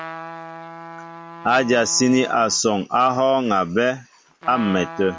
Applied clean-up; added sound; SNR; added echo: none; Trumpet; 16 dB; none.